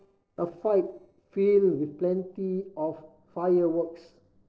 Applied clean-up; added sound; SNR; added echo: neural separator model SepFormer DNS4.